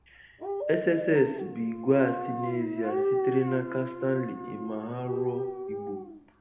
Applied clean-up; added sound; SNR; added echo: none; Dog; 5 dB; reverberation time 0.9 s.